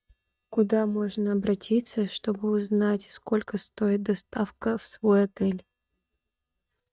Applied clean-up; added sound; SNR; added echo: neural mask model DeepFilterNet 3.